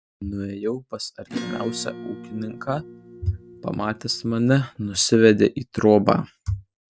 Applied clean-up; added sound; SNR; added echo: none; Acoustic guitar / Strum; 14 dB; none.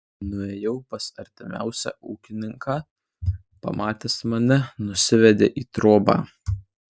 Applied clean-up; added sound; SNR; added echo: none; none; none; none.